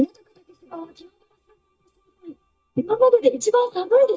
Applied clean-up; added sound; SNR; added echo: neural mask model DeepFilterNet 3.